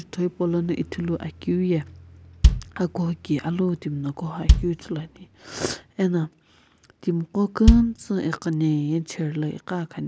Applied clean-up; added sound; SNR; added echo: none; Bass drum; -3 dB; none.